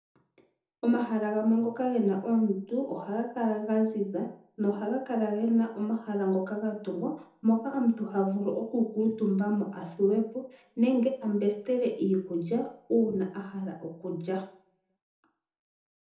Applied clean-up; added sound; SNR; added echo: none; none; none; reverberation time 0.5 s.